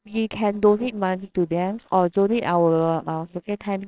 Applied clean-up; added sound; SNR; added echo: neural separator model SepFormer WHAMR!.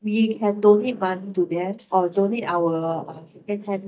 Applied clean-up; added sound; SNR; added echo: neural mask model DeepFilterNet 3.